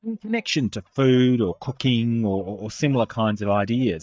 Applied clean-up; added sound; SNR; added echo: neural mask model DeepFilterNet 3.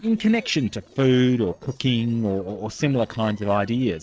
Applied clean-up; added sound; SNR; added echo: neural separator model SepFormer DNS4.